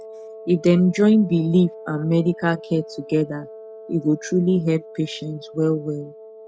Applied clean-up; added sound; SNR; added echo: none; Wind instrument, woodwind instrument; 18 dB; none.